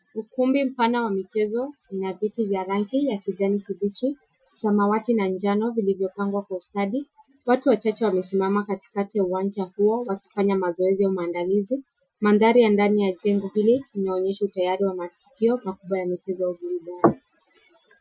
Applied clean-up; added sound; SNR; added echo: classical method Wiener filter.